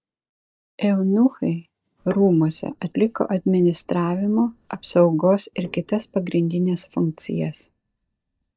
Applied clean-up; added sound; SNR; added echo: neural mask model DeepFilterNet 3.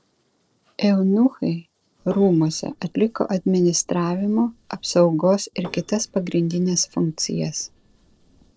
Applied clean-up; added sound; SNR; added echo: neural separator model SepFormer DNS4.